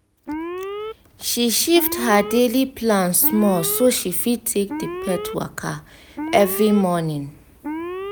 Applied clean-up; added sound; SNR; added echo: none; Alarm; 11 dB; none.